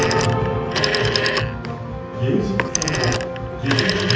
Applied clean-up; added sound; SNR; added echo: none; Telephone; 2 dB; reverberation time 0.6 s.